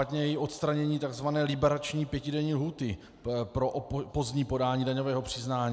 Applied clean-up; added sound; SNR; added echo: none; none; none; none.